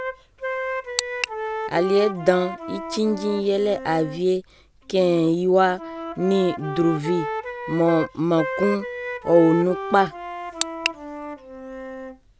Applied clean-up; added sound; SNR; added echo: none; Wind instrument, woodwind instrument; 9 dB; none.